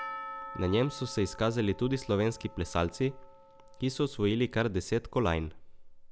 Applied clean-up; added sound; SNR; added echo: none; Percussion; 16 dB; none.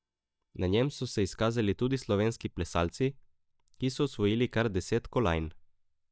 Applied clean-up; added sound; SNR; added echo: neural mask model DeepFilterNet 3.